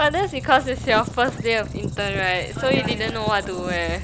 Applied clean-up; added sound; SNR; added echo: none; Squeak; 12 dB; none.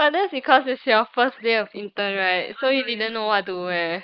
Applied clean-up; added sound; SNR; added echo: neural mask model Resemble Enhance denoiser.